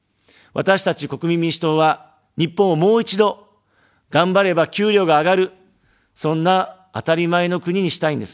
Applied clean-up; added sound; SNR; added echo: none; none; none; none.